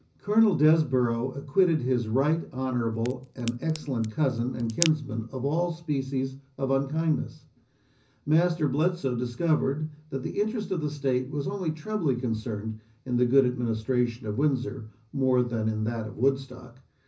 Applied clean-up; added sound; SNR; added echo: none; Crack; 11 dB; reverberation time 0.4 s.